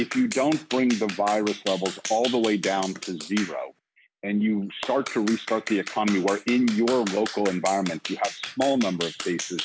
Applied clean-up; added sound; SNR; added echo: none; Clapping; 11 dB; none.